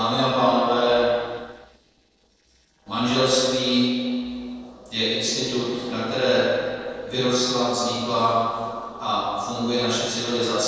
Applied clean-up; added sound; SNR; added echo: neural separator model SepFormer DNS4.